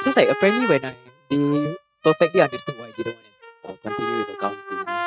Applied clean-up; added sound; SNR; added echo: neural mask model RNNoise.